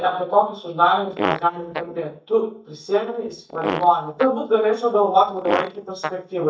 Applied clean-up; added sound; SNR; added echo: neural mask model DeepFilterNet 3.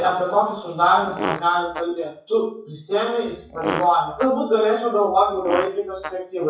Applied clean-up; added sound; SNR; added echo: classical method WPE with log-MMSE.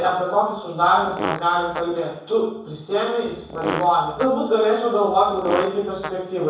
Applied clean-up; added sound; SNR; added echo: none; Fart; 10 dB; reverberation time 0.7 s.